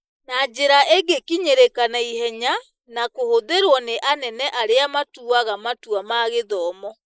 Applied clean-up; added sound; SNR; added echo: neural mask model Resemble Enhance denoiser.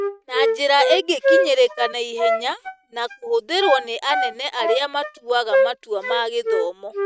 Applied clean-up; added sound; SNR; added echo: neural mask model RNNoise.